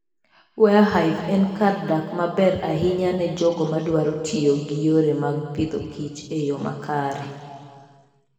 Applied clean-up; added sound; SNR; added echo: none; none; none; reverberation time 2.2 s.